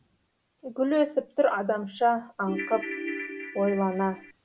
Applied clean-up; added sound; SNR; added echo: none; Ringtone / Keyboard (musical); 8 dB; none.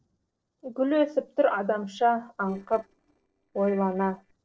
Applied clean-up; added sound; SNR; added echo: neural separator model SepFormer DNS4.